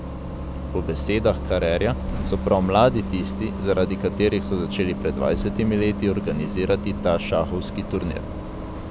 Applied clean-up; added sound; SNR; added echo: none; Bus; 5 dB; none.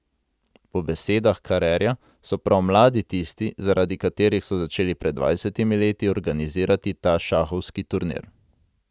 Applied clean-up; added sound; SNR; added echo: none; none; none; none.